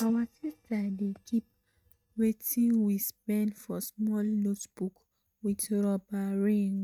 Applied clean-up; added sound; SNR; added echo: neural mask model RNNoise.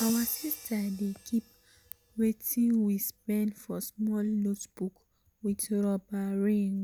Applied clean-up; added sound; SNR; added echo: none; Crash cymbal; 18 dB; none.